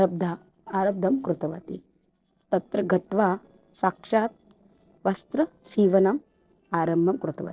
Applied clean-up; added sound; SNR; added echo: neural separator model SepFormer DNS4.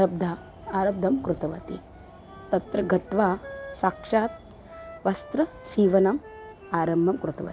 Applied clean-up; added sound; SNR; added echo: none; Wind instrument, woodwind instrument; 20 dB; none.